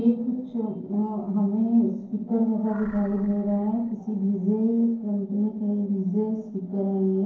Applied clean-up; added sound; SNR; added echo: neural separator model SepFormer DNS4.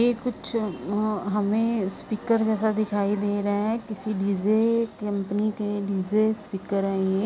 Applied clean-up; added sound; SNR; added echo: none; none; none; none.